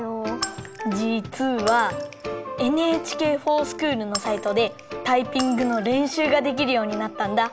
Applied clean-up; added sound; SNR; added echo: none; Shatter; 15 dB; none.